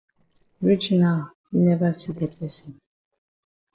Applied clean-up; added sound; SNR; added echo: neural separator model SepFormer DNS4.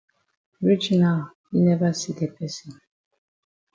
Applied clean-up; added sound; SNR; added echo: none; none; none; none.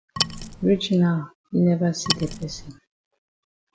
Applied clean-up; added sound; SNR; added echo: none; Wood; 5 dB; none.